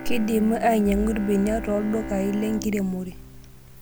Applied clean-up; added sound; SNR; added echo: none; Bowed string instrument; 12 dB; none.